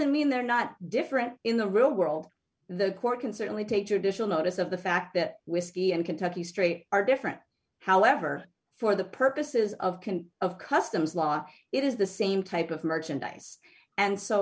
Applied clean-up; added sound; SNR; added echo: none; none; none; none.